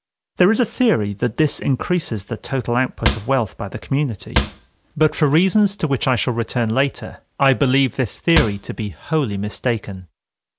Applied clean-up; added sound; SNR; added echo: none; Cupboard open or close / Drawer open or close; 4 dB; none.